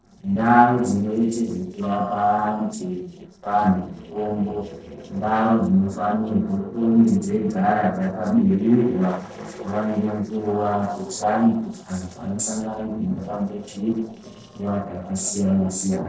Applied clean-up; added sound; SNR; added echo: neural separator model SepFormer DNS4.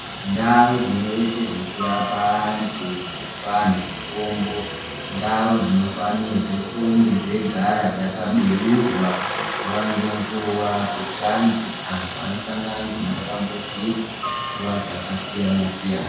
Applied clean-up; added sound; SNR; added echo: none; Aircraft; 7 dB; reverberation time 0.6 s.